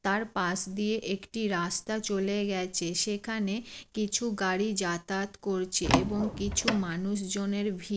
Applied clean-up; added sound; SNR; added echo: none; Door; 0 dB; none.